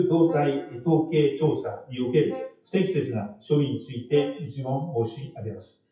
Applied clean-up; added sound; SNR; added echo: classical method WPE with log-MMSE.